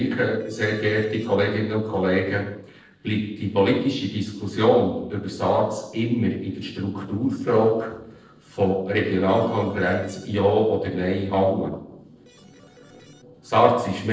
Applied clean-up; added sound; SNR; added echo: neural separator model SepFormer DNS4.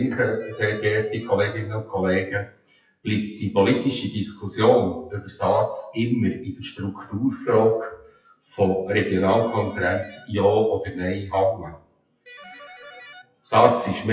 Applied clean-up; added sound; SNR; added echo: classical method WPE with log-MMSE.